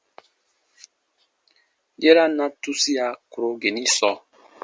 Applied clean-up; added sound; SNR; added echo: none; none; none; none.